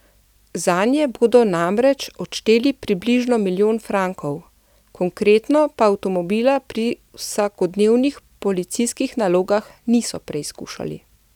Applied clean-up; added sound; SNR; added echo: none; none; none; none.